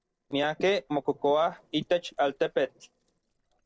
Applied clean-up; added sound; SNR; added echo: neural separator model SepFormer DNS4.